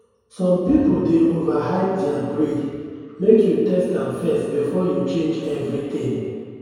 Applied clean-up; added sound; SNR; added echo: none; none; none; reverberation time 2.2 s.